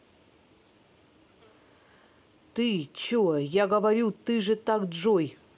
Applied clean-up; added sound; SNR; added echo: none; none; none; none.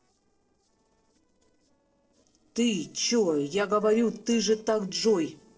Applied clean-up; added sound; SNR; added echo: neural separator model SepFormer DNS4.